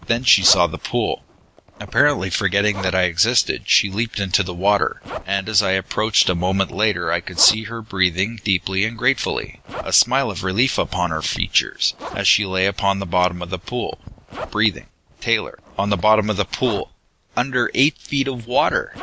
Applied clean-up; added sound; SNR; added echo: none; Zipper (clothing); 18 dB; none.